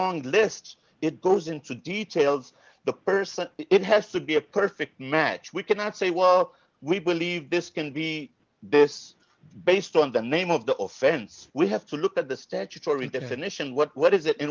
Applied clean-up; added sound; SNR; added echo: none; none; none; none.